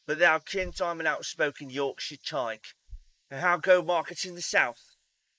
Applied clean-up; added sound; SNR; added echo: neural mask model Resemble Enhance denoiser.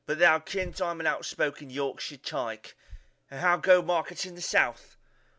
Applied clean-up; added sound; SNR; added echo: none; none; none; none.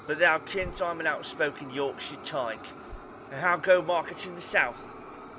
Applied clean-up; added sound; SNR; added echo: none; Fire; 15 dB; none.